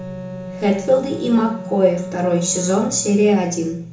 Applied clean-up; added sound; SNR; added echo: none; Wind instrument, woodwind instrument; 13 dB; reverberation time 0.7 s.